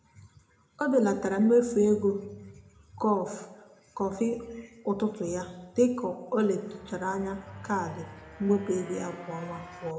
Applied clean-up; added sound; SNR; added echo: none; Motorcycle; 19 dB; reverberation time 0.5 s.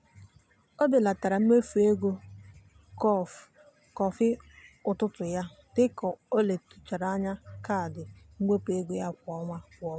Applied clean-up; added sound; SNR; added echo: none; none; none; none.